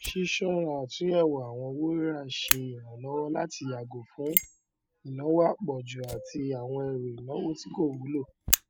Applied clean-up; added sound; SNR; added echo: none; Fire; 6 dB; none.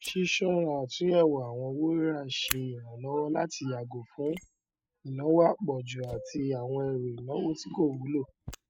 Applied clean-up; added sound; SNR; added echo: neural mask model RNNoise.